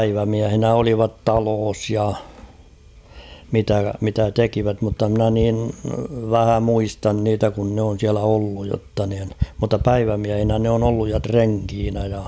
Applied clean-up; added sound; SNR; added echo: none; none; none; none.